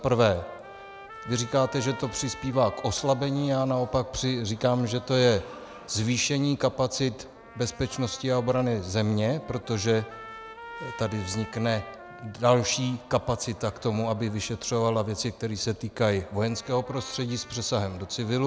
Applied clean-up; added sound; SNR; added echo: none; Trumpet; 19 dB; none.